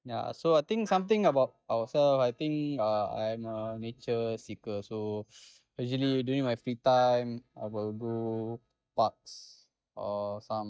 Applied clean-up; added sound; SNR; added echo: neural mask model DeepFilterNet 3.